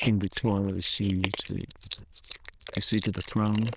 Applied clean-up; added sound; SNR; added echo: neural diffusion model UNIVERSE++.